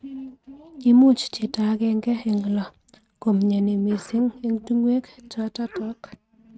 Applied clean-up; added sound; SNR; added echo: neural mask model RNNoise.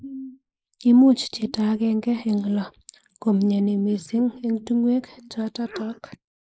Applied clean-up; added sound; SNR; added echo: neural mask model Resemble Enhance denoiser.